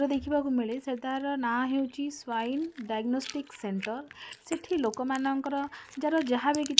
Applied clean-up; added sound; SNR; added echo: neural mask model Resemble Enhance denoiser.